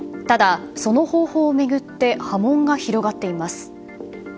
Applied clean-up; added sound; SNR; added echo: none; none; none; none.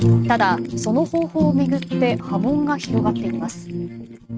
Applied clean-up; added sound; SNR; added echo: neural mask model RNNoise.